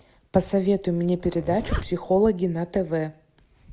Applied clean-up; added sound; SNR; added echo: none; Zipper (clothing); 9 dB; none.